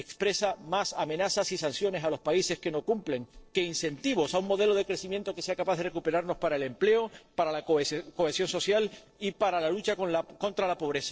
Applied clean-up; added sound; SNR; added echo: neural separator model SepFormer DNS4.